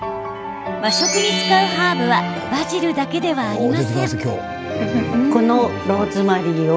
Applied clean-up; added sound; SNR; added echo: none; none; none; none.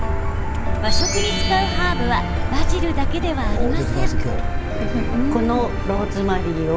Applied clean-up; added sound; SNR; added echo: none; Motor vehicle (road); -2 dB; none.